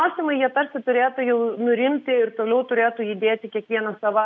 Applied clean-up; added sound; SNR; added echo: none; none; none; none.